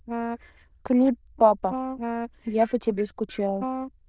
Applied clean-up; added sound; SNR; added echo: neural diffusion model UNIVERSE++.